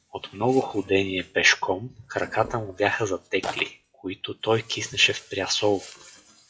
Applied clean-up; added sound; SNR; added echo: classical method WPE with log-MMSE.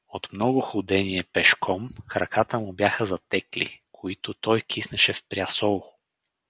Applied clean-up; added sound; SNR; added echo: none; none; none; none.